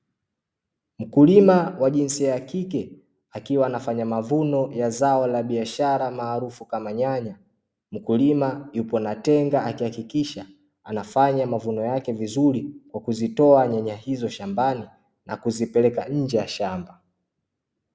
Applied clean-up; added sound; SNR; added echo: none; none; none; none.